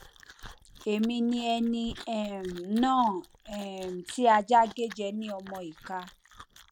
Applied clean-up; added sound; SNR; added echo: none; Chewing, mastication; 20 dB; none.